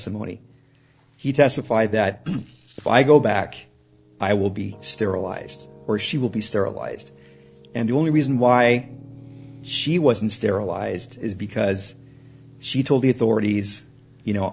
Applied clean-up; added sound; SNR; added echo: neural separator model SepFormer DNS4.